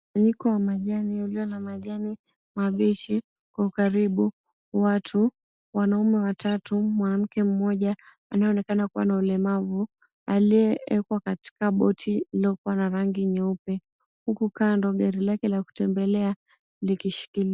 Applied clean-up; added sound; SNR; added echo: none; none; none; none.